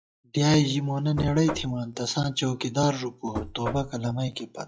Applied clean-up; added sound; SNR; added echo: classical method log-MMSE.